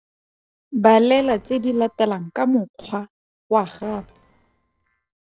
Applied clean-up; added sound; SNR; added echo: neural separator model SepFormer DNS4.